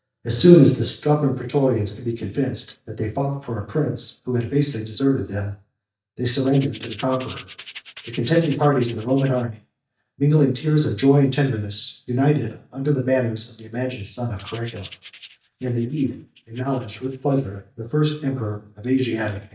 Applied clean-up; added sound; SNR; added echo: neural mask model DeepFilterNet 3.